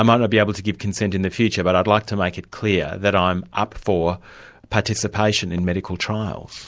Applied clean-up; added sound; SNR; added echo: none; none; none; none.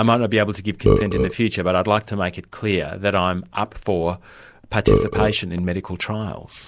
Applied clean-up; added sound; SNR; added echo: none; Burping, eructation; 0 dB; none.